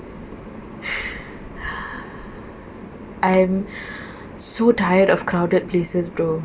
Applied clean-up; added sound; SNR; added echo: none; none; none; none.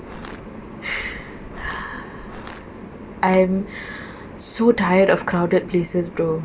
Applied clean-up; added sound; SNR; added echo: none; Crushing; 18 dB; none.